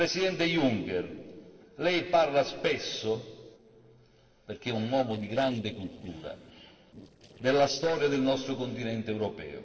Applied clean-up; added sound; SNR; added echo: neural separator model SepFormer DNS4.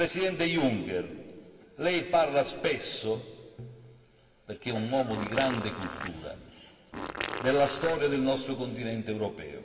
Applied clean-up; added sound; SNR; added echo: none; Fart; 8 dB; reverberation time 1.9 s.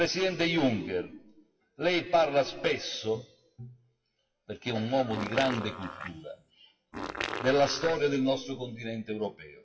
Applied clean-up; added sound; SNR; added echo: classical method WPE with log-MMSE.